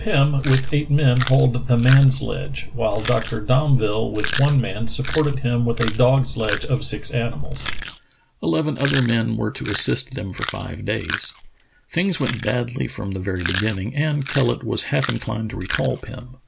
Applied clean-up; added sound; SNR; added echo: none; Chewing, mastication; 10 dB; none.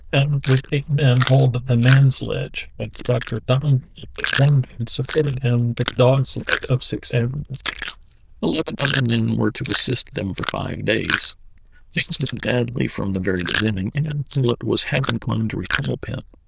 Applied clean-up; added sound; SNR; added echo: neural diffusion model UNIVERSE++.